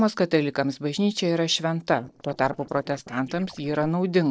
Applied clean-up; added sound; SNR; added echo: neural separator model SepFormer DNS4.